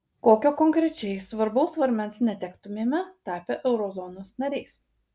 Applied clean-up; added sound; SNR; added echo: none; none; none; none.